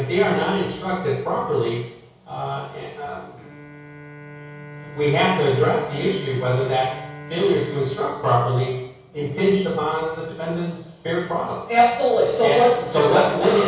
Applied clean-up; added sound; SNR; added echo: none; Bowed string instrument; 20 dB; reverberation time 0.7 s.